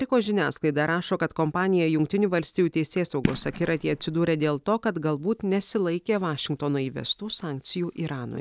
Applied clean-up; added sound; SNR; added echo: none; Fireworks; 8 dB; none.